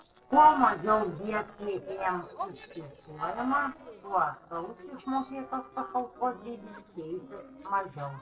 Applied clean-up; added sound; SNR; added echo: neural separator model SepFormer DNS4.